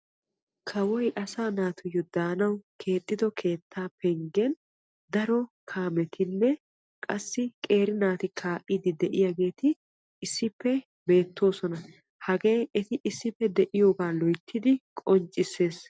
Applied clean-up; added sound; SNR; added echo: none; none; none; none.